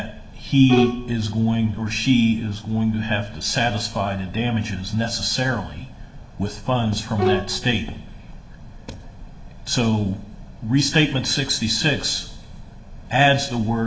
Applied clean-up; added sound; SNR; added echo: none; Bowed string instrument; 3 dB; reverberation time 0.6 s.